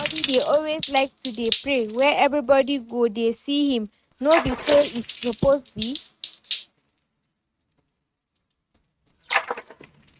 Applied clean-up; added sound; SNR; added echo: neural mask model RNNoise.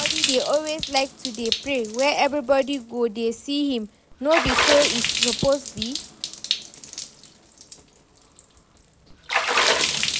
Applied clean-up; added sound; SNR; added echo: none; Water / Splash, splatter; 1 dB; none.